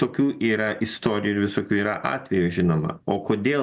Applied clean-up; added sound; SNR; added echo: none; none; none; none.